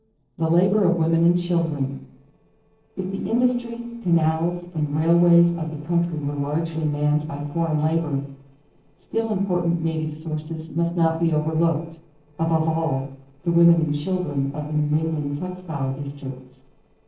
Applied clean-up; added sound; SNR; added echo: neural separator model SepFormer DNS4.